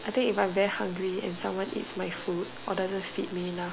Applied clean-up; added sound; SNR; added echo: none; none; none; none.